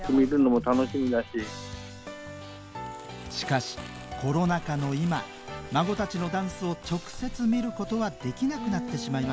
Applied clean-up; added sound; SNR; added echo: none; Crumpling, crinkling; 19 dB; none.